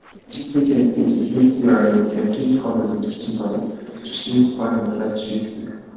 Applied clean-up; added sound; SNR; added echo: neural separator model SepFormer DNS4.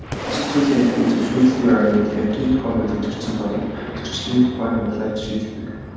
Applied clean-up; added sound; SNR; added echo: none; Boom; 9 dB; reverberation time 1.2 s.